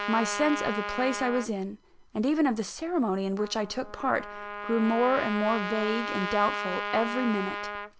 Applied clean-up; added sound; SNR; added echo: none; Trumpet; 7 dB; none.